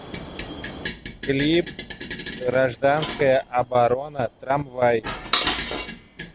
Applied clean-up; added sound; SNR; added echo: none; Dishes, pots, and pans; 9 dB; none.